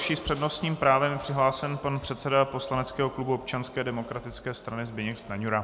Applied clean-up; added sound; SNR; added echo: none; none; none; none.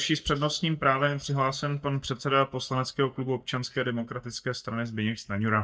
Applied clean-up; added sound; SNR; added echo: neural mask model DeepFilterNet 3.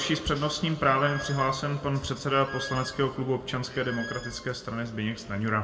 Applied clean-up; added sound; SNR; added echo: none; Squeak; 13 dB; reverberation time 1.0 s.